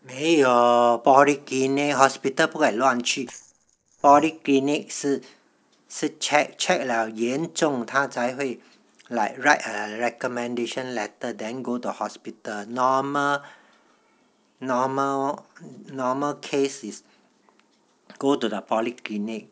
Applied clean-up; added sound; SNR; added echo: neural separator model SepFormer DNS4.